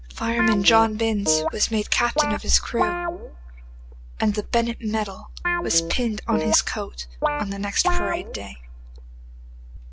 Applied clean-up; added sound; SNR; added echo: none; Guitar; 4 dB; none.